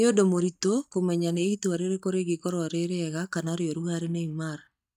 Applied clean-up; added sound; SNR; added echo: neural mask model DeepFilterNet 3.